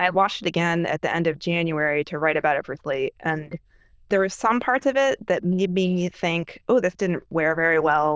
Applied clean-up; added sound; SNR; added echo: neural diffusion model UNIVERSE++.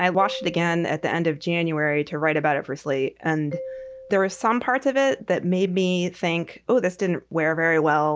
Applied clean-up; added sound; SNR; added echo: none; Marimba, xylophone; 17 dB; none.